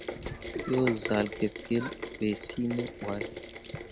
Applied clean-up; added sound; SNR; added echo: none; Rain; 5 dB; none.